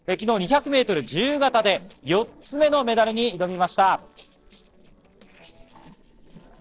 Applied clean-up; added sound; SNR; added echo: neural separator model SepFormer DNS4.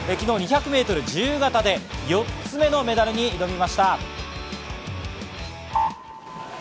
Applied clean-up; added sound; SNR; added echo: none; none; none; none.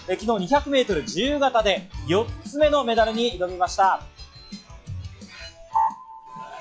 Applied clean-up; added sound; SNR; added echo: classical method log-MMSE.